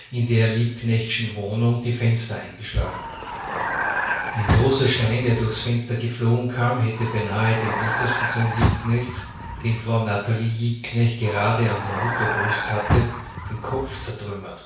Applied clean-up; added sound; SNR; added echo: none; Vehicle; 3 dB; reverberation time 0.6 s.